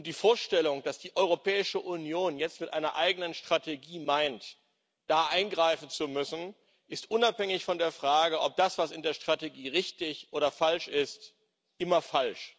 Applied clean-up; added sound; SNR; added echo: none; none; none; none.